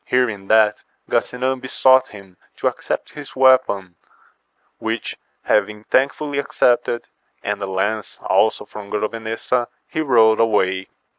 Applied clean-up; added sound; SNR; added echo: none; none; none; none.